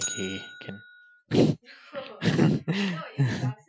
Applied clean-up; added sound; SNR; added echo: classical method Wiener filter.